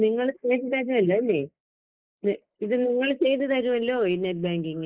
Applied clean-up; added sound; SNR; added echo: neural mask model Resemble Enhance denoiser.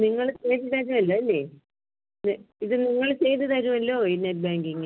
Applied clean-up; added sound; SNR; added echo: none; none; none; none.